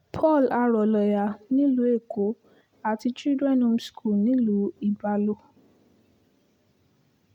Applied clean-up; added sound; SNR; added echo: none; none; none; none.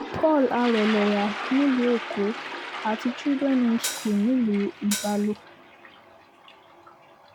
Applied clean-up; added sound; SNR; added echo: none; Hi-hat + Toilet flush; 10 dB; none.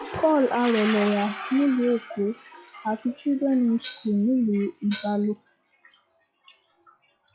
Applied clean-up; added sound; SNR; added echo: classical method log-MMSE.